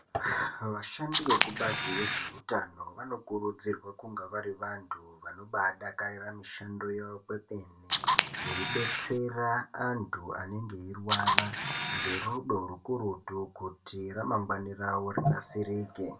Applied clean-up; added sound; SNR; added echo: none; Camera; -4 dB; reverberation time 0.2 s.